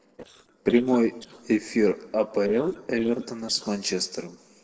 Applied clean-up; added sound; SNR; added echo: neural separator model SepFormer DNS4.